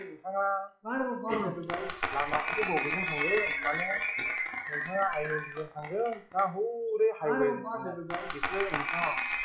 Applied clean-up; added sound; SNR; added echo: classical method WPE with log-MMSE.